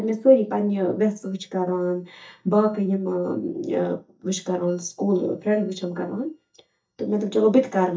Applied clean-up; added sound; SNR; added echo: neural mask model DeepFilterNet 3.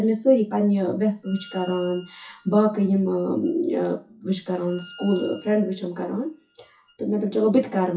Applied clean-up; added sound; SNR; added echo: classical method WPE with log-MMSE.